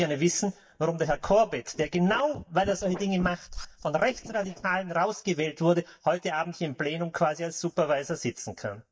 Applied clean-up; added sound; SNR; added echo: neural mask model DeepFilterNet 3.